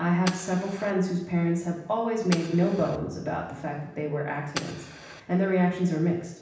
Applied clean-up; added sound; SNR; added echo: none; Fire; 16 dB; reverberation time 0.9 s.